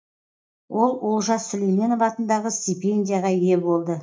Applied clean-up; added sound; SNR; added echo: neural mask model DeepFilterNet 3.